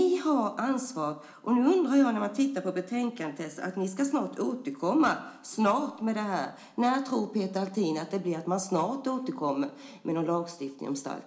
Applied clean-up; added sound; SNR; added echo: none; none; none; reverberation time 0.4 s.